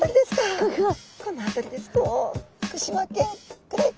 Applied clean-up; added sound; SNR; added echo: none; none; none; none.